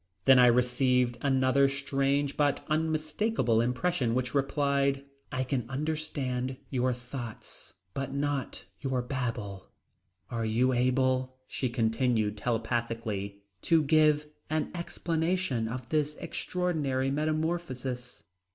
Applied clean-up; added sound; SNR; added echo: none; none; none; none.